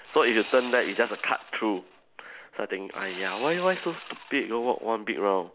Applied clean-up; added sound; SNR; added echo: none; Sawing; 15 dB; none.